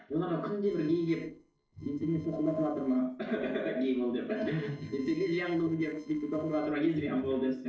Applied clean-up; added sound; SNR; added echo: neural separator model SepFormer DNS4.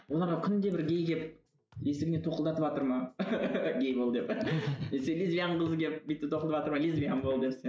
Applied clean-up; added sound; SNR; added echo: none; none; none; none.